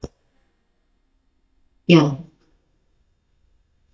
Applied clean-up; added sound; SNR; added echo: neural mask model DeepFilterNet 3.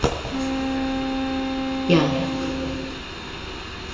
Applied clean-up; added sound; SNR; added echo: none; Wind instrument, woodwind instrument; 1 dB; reverberation time 2.5 s.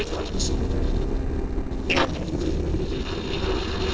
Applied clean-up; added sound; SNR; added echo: neural separator model SepFormer DNS4.